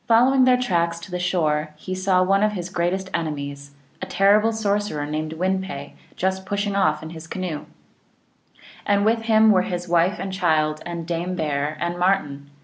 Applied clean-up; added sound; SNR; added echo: none; none; none; none.